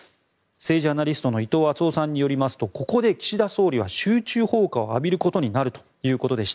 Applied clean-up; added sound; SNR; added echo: none; none; none; none.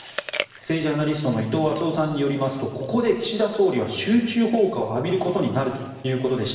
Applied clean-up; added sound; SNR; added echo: none; Chewing, mastication; 17 dB; reverberation time 1.2 s.